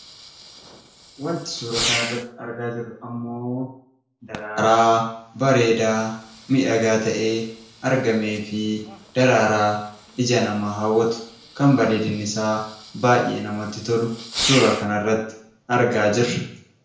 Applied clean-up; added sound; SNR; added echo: none; Fireworks; 13 dB; reverberation time 0.5 s.